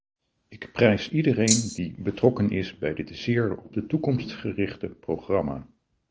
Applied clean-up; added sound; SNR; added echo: none; Rattle (instrument); -1 dB; none.